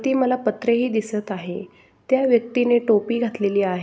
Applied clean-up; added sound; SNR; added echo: none; none; none; none.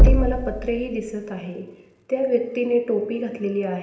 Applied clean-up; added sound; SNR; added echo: none; Knock; -2 dB; reverberation time 0.8 s.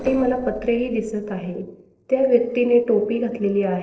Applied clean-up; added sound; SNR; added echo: neural separator model SepFormer DNS4.